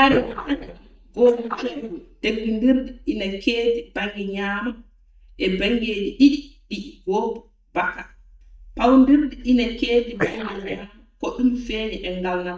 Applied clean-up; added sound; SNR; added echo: neural mask model DeepFilterNet 3.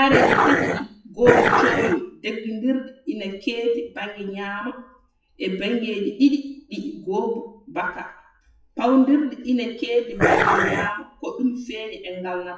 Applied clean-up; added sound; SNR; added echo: classical method WPE with log-MMSE.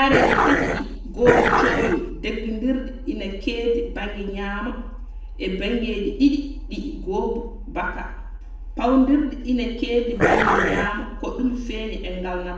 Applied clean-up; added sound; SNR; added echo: none; Dog; -4 dB; reverberation time 0.7 s.